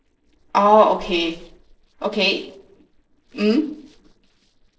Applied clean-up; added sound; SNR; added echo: neural separator model SepFormer DNS4.